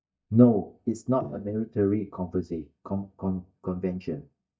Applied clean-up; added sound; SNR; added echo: neural mask model DeepFilterNet 3.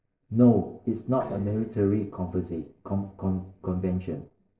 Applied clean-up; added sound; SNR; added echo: neural separator model SepFormer DNS4.